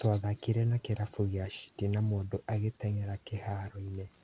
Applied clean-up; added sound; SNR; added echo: none; none; none; none.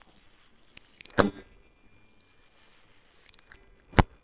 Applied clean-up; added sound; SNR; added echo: neural separator model SepFormer WHAMR!.